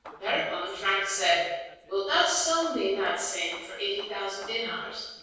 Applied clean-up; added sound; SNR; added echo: neural separator model SepFormer DNS4.